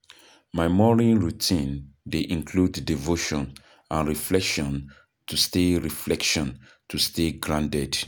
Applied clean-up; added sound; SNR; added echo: none; none; none; none.